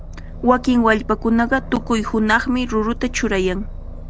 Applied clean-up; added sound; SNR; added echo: none; Aircraft; 11 dB; none.